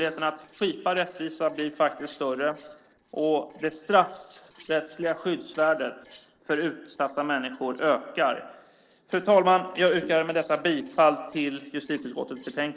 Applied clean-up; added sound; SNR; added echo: neural separator model SepFormer DNS4.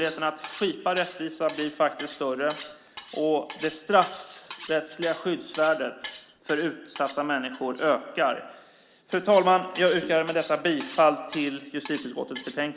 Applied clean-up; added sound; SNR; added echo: none; Cutlery, silverware; 18 dB; none.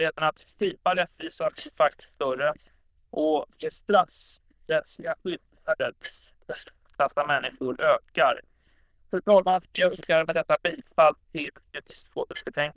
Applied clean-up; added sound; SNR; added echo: neural diffusion model UNIVERSE++.